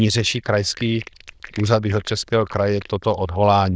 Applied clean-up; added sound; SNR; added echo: neural diffusion model UNIVERSE++.